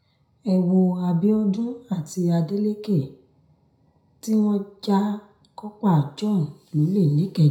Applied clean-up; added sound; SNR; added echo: none; none; none; reverberation time 0.5 s.